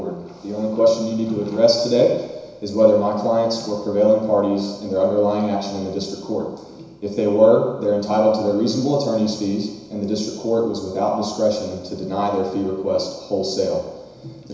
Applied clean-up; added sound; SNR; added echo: none; none; none; reverberation time 1.0 s.